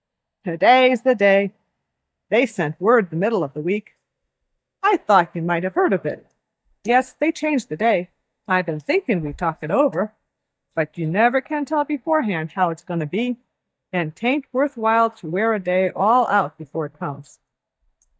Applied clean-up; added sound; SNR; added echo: neural mask model DeepFilterNet 3.